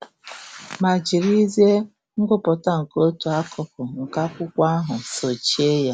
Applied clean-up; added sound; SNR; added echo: none; none; none; none.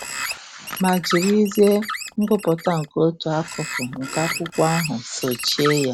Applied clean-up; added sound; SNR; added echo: none; Bird; 9 dB; none.